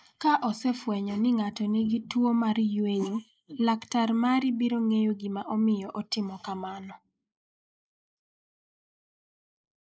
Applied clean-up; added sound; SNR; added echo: neural mask model Resemble Enhance denoiser.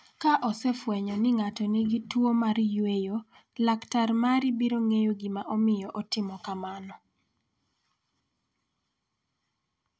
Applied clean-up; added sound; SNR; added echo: none; none; none; none.